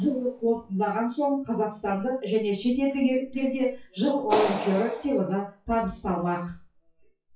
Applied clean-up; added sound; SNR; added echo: classical method WPE with log-MMSE.